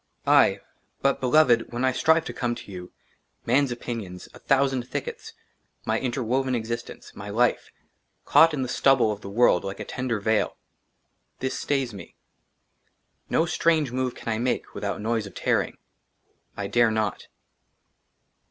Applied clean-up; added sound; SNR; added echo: none; none; none; none.